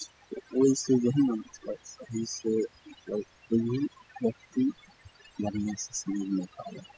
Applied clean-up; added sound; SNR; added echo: classical method spectral subtraction.